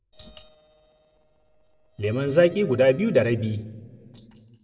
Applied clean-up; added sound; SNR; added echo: neural separator model SepFormer DNS4.